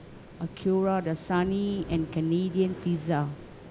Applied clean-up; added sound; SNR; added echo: none; Waves, surf; 15 dB; none.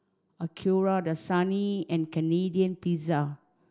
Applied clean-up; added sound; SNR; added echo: none; none; none; none.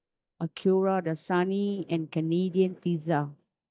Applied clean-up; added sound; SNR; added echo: neural mask model DeepFilterNet 3.